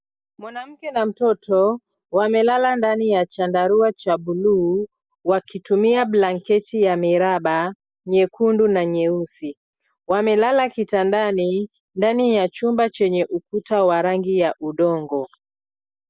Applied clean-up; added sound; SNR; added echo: none; none; none; none.